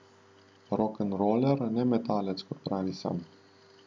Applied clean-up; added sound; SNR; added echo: none; none; none; none.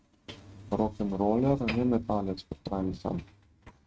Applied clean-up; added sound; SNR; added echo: neural mask model RNNoise.